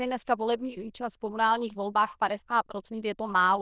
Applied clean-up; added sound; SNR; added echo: neural diffusion model UNIVERSE++.